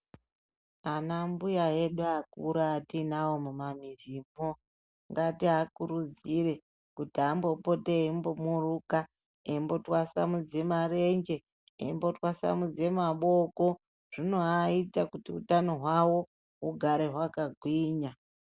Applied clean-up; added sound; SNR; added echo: none; none; none; none.